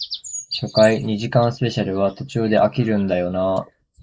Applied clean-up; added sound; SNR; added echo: neural mask model Resemble Enhance denoiser.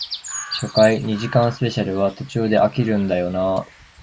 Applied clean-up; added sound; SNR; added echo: none; Chirp, tweet; 15 dB; none.